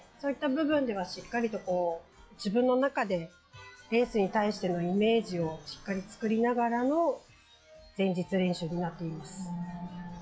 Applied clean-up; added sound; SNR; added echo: classical method log-MMSE.